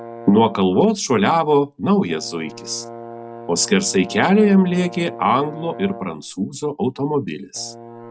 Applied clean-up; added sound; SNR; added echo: none; Brass instrument; 17 dB; none.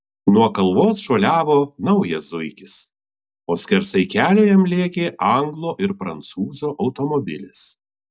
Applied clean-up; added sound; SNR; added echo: none; none; none; none.